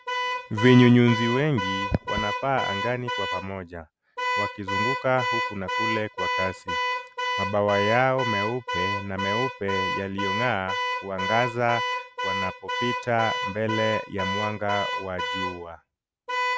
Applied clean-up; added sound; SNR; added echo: none; Alarm / Car; 3 dB; none.